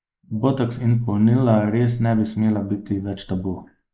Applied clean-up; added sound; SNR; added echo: neural mask model Resemble Enhance denoiser.